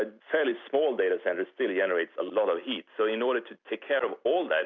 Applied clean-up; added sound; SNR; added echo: none; none; none; none.